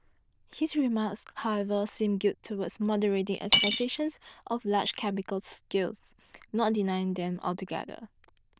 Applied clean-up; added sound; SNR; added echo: neural diffusion model UNIVERSE++.